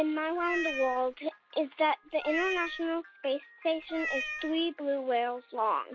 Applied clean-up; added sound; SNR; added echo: none; Meow; 7 dB; none.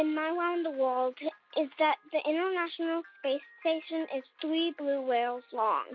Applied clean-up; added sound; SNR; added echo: none; none; none; none.